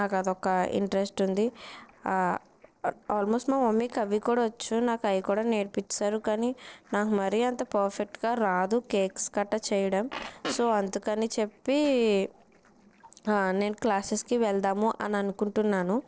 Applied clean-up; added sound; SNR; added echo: neural separator model SepFormer DNS4.